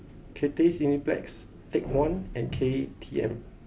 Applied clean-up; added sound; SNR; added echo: none; none; none; none.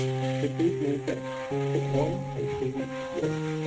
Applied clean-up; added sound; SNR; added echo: neural mask model RNNoise.